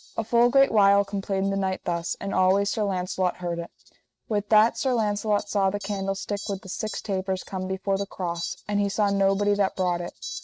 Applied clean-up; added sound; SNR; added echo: neural mask model RNNoise.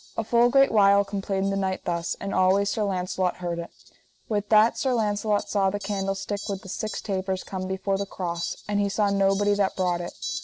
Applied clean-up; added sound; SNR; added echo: none; Fowl; 18 dB; none.